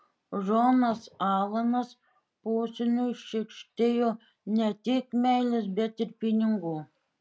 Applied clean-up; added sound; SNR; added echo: none; none; none; none.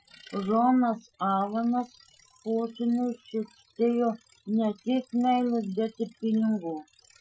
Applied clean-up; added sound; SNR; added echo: classical method Wiener filter.